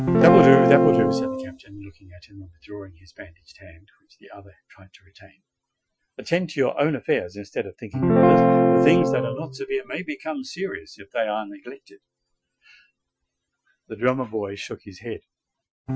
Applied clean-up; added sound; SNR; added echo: classical method Wiener filter.